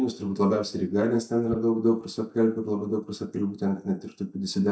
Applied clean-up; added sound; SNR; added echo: neural mask model DeepFilterNet 3.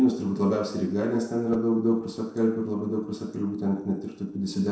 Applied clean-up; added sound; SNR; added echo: neural separator model SepFormer DNS4.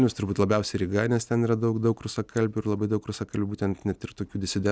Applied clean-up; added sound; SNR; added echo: none; none; none; none.